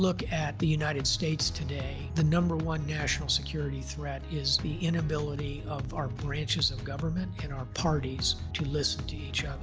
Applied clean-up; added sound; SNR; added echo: none; none; none; none.